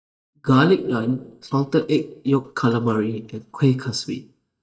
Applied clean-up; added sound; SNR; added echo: neural mask model DeepFilterNet 3.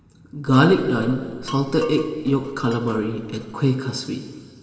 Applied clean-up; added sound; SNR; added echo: none; Glass; 17 dB; reverberation time 2.9 s.